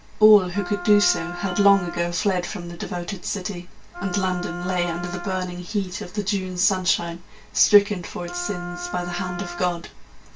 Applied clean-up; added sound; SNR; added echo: none; Wind instrument, woodwind instrument; 12 dB; reverberation time 0.2 s.